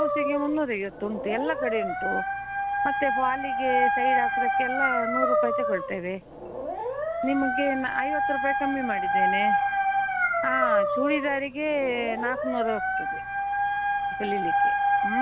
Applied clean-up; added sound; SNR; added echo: none; Dog; -4 dB; none.